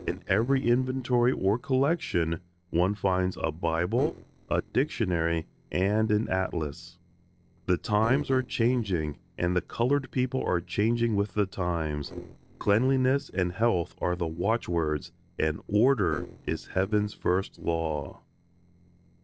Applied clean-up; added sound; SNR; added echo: neural separator model SepFormer DNS4.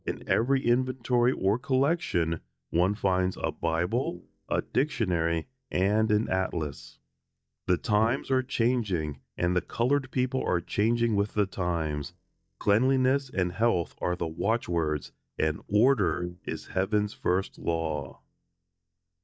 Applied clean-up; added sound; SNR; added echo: neural mask model DeepFilterNet 3.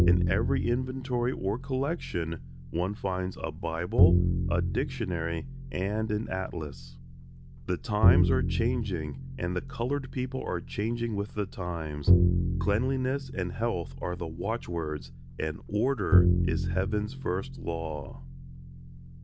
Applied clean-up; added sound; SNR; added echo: none; Bowed string instrument; -2 dB; none.